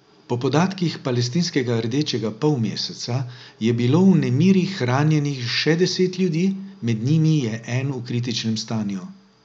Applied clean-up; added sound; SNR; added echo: none; none; none; none.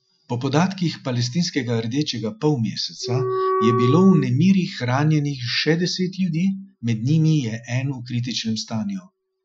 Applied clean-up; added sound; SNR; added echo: classical method Wiener filter.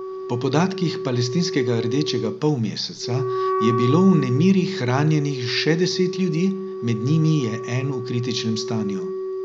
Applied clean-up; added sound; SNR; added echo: none; Wind instrument, woodwind instrument; 6 dB; none.